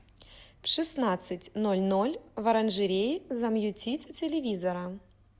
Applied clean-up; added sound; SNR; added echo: none; none; none; none.